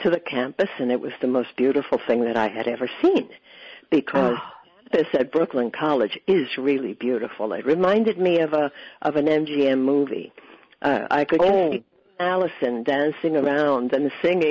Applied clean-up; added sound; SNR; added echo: none; none; none; none.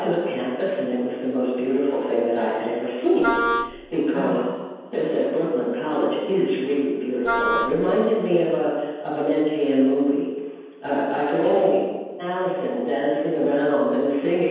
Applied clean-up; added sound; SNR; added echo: none; Wind instrument, woodwind instrument; 2 dB; reverberation time 1.2 s.